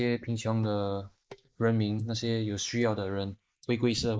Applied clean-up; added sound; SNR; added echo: neural mask model Resemble Enhance denoiser.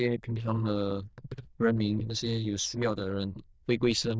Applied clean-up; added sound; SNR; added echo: neural diffusion model UNIVERSE++.